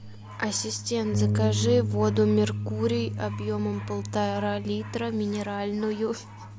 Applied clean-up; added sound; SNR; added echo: none; Bass guitar; 4 dB; none.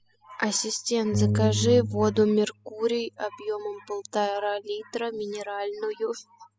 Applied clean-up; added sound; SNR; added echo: classical method spectral subtraction.